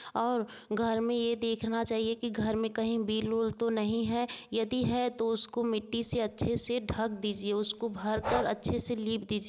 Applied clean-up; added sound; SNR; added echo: none; Breathing; 11 dB; none.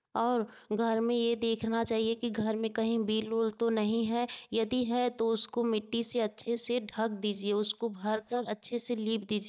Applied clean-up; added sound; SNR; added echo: neural mask model DeepFilterNet 3.